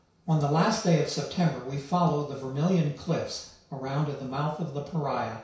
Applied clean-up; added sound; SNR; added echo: none; none; none; reverberation time 0.6 s.